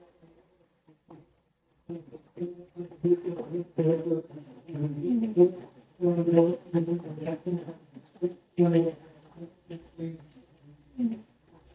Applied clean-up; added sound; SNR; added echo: neural mask model DeepFilterNet 3.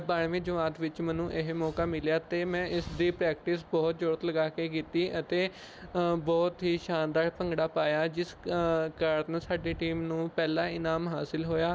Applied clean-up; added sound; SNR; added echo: none; none; none; none.